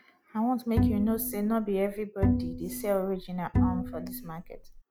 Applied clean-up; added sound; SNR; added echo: none; Bowed string instrument; -1 dB; none.